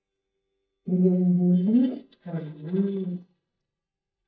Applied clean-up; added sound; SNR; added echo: neural mask model DeepFilterNet 3.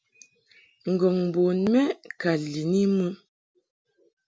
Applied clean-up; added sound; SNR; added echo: none; none; none; none.